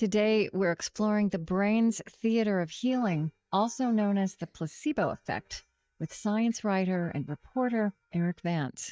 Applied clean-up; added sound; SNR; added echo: neural mask model DeepFilterNet 3.